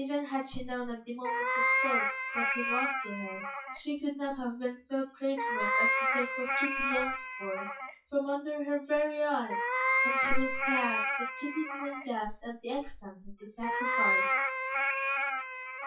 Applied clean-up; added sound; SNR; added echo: classical method WPE with log-MMSE.